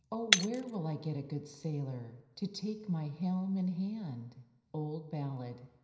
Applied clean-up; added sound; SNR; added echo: none; Shatter; 1 dB; reverberation time 0.9 s.